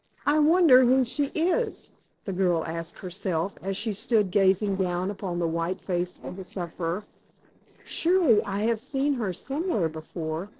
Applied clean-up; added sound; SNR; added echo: neural separator model SepFormer DNS4.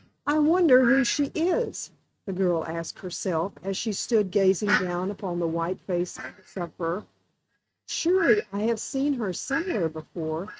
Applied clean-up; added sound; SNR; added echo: neural mask model RNNoise.